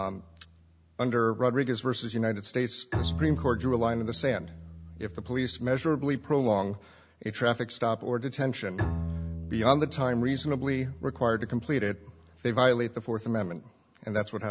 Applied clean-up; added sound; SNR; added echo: none; Bowed string instrument; 11 dB; none.